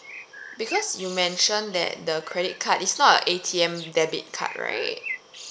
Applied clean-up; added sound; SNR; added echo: none; Bird; 15 dB; none.